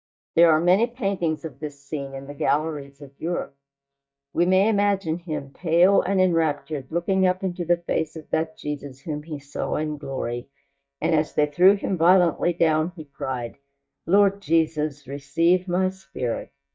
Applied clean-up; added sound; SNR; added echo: neural mask model DeepFilterNet 3.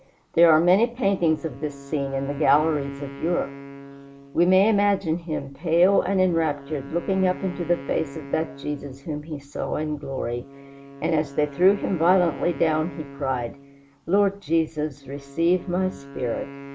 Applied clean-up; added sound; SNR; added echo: none; Wind instrument, woodwind instrument; 16 dB; none.